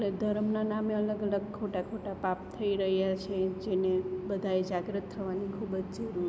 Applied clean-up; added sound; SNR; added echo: none; none; none; none.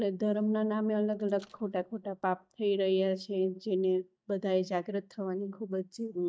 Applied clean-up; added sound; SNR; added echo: neural mask model DeepFilterNet 3.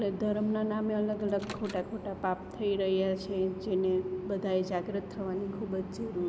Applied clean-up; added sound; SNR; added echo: none; Microwave oven; 18 dB; none.